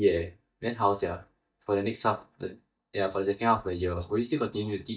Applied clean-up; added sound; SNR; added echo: neural mask model DeepFilterNet 3.